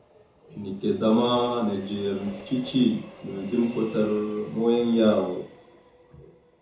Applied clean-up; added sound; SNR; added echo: none; Train; 19 dB; reverberation time 0.6 s.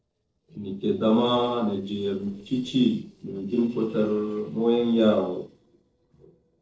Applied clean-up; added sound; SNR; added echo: neural separator model SepFormer DNS4.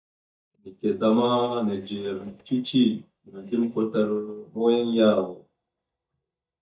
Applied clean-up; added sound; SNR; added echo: neural mask model DeepFilterNet 3.